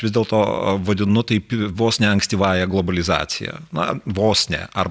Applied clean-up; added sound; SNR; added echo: none; none; none; none.